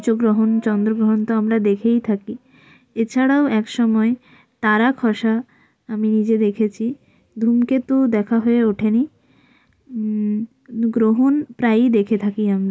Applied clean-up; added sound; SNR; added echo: none; none; none; none.